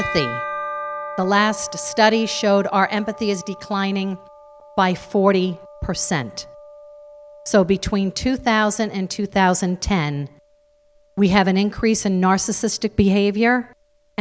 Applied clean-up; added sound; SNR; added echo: none; Bell; 15 dB; none.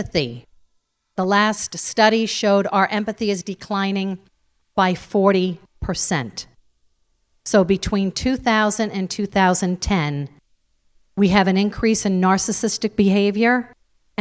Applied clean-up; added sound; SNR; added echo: neural mask model Resemble Enhance denoiser.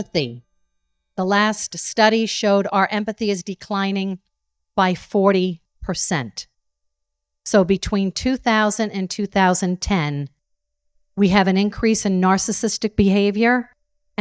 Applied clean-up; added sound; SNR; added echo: neural mask model DeepFilterNet 3.